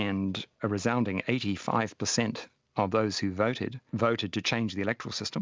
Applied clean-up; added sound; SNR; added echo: none; none; none; none.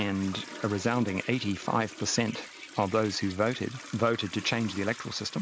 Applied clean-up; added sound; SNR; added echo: none; Toilet flush; 15 dB; none.